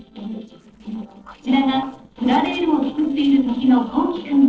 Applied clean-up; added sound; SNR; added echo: neural separator model SepFormer DNS4.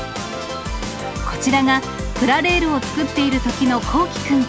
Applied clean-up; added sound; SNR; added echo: none; none; none; none.